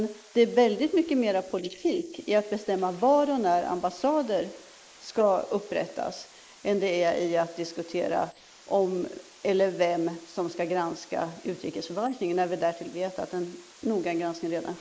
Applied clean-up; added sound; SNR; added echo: neural mask model Resemble Enhance denoiser.